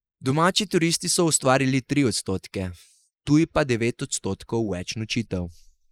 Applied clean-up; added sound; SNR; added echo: neural mask model Resemble Enhance denoiser.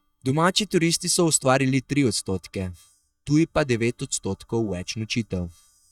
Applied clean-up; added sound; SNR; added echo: neural mask model DeepFilterNet 3.